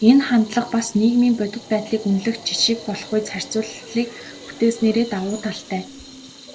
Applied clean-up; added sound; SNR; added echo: none; Subway, metro, underground + Sink (filling or washing) / Water tap, faucet; 19 dB; none.